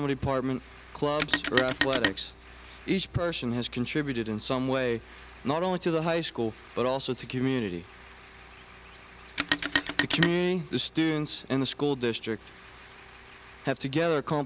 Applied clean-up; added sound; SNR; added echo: none; Telephone; 1 dB; none.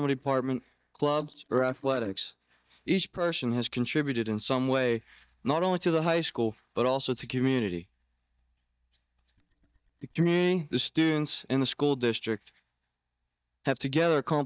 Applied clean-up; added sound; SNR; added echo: neural mask model DeepFilterNet 3.